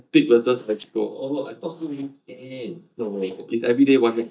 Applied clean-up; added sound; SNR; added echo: neural mask model DeepFilterNet 3.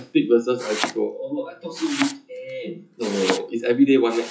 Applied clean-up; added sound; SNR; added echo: classical method WPE with log-MMSE.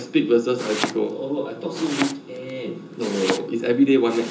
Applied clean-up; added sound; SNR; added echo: none; Domestic sounds, home sounds; 10 dB; reverberation time 0.2 s.